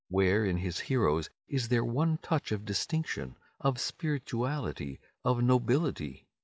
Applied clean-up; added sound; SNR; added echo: none; none; none; none.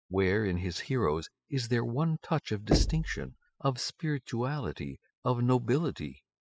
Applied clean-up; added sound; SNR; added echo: classical method spectral subtraction.